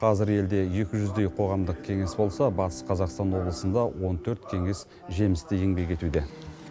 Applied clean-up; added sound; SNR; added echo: none; Bowed string instrument; 19 dB; none.